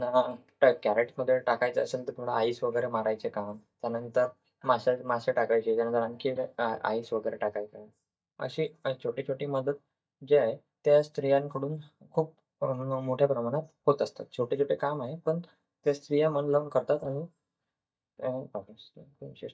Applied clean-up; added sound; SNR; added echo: neural mask model DeepFilterNet 3.